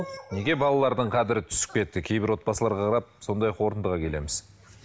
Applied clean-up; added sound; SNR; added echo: none; none; none; none.